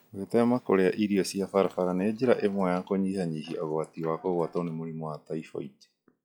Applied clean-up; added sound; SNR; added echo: classical method log-MMSE.